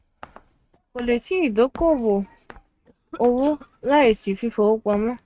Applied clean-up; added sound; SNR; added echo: neural mask model RNNoise.